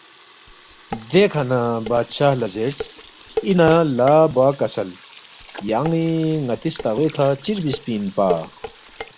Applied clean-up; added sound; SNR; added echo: none; Sink (filling or washing) / Water tap, faucet + Dishes, pots, and pans; 15 dB; none.